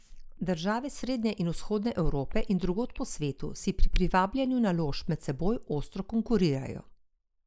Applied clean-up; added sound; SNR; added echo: neural mask model Resemble Enhance denoiser.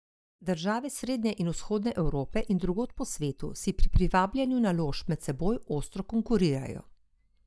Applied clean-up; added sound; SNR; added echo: neural mask model DeepFilterNet 3.